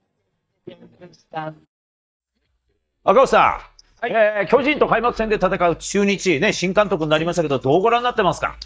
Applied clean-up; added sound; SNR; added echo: neural mask model DeepFilterNet 3.